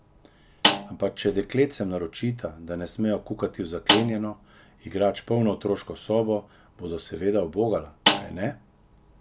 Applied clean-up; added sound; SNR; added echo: none; Snare drum; -2 dB; none.